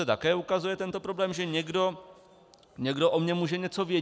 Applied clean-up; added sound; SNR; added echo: none; none; none; none.